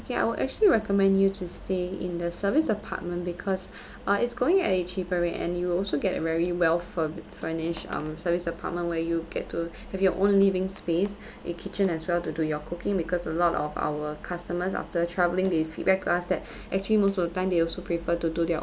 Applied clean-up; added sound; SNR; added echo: none; none; none; none.